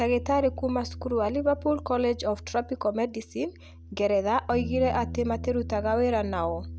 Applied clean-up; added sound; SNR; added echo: none; Bass guitar; 11 dB; none.